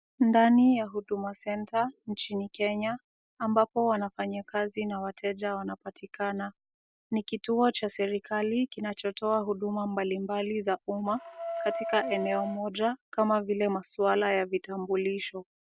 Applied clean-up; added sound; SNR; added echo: none; Wind instrument, woodwind instrument; 8 dB; none.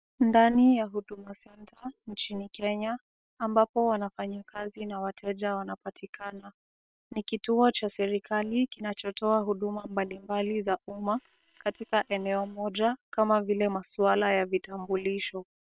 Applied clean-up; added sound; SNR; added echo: neural separator model SepFormer WHAM!.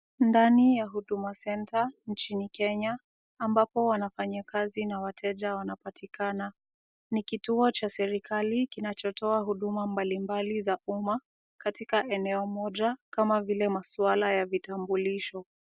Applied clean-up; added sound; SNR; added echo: none; none; none; none.